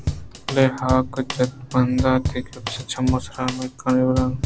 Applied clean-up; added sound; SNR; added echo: none; Drum kit; 7 dB; none.